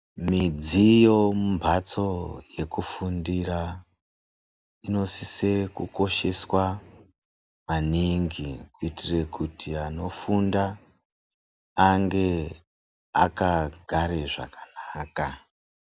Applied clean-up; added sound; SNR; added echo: none; none; none; none.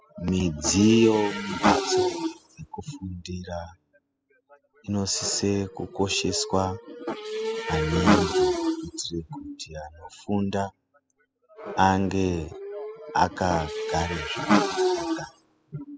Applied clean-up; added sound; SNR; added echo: classical method spectral subtraction.